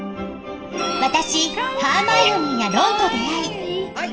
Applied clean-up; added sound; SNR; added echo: none; Wind instrument, woodwind instrument; 10 dB; reverberation time 0.5 s.